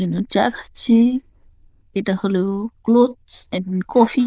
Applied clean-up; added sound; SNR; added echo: neural diffusion model UNIVERSE++.